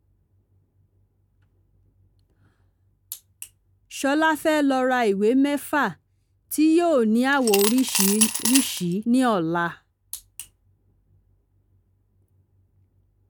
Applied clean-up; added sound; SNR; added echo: none; Coin (dropping) / Glass; 0 dB; none.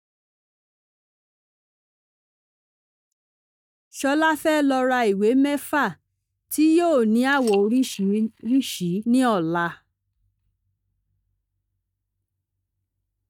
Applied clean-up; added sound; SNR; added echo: neural mask model DeepFilterNet 3.